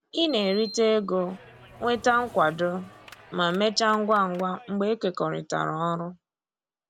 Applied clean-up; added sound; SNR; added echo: none; Sliding door + Clapping; 20 dB; none.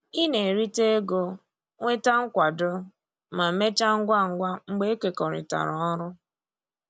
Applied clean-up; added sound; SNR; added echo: none; none; none; none.